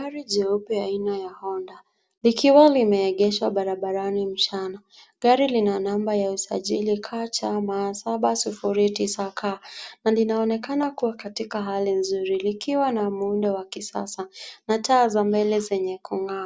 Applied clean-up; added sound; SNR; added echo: none; none; none; none.